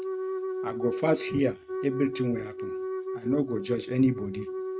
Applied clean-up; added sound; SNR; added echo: neural mask model RNNoise.